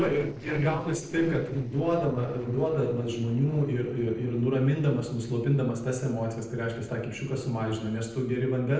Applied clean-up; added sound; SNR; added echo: neural separator model SepFormer DNS4.